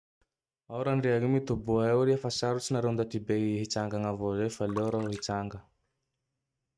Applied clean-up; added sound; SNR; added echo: neural mask model RNNoise.